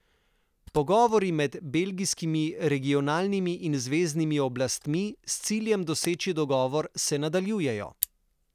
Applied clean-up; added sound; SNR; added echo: none; Camera; 20 dB; none.